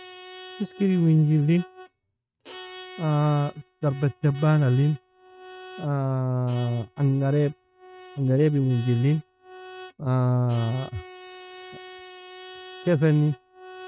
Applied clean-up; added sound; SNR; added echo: neural mask model RNNoise.